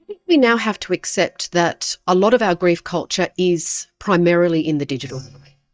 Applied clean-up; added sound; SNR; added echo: neural mask model DeepFilterNet 3.